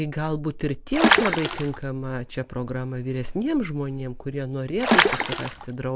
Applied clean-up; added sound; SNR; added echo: none; Water / Splash, splatter; -5 dB; none.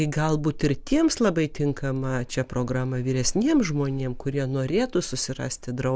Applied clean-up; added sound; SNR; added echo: none; none; none; none.